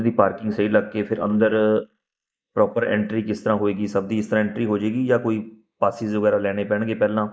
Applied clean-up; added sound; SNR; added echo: neural mask model Resemble Enhance denoiser.